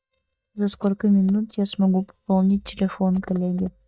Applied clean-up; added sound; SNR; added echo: neural mask model DeepFilterNet 3.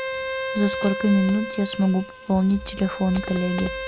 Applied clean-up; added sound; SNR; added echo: none; Bowed string instrument; 8 dB; none.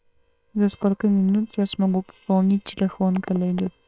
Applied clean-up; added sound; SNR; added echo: neural separator model SepFormer WHAM!.